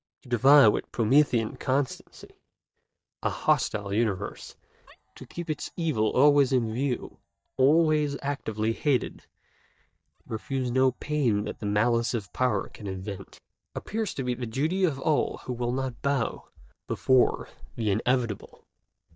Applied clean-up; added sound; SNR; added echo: neural mask model DeepFilterNet 3.